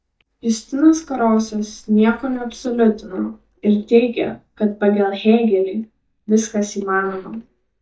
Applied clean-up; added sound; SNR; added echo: neural mask model DeepFilterNet 3.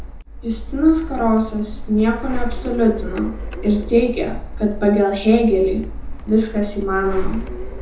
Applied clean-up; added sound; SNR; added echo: none; Printer; 7 dB; reverberation time 0.5 s.